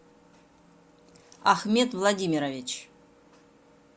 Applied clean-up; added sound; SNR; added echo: none; none; none; none.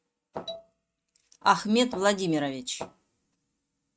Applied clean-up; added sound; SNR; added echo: neural mask model RNNoise.